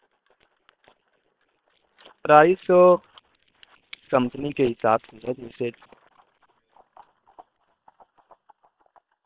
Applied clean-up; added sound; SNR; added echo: neural separator model SepFormer WHAM!.